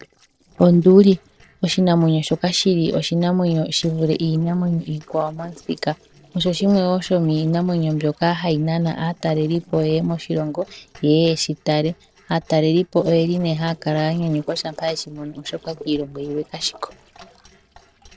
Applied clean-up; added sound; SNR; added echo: neural separator model SepFormer DNS4.